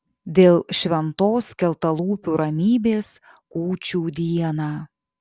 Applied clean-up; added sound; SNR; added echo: none; none; none; none.